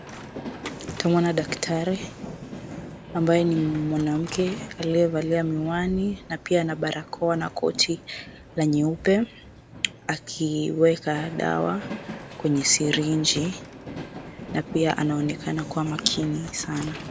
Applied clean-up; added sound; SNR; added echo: none; Train; 13 dB; none.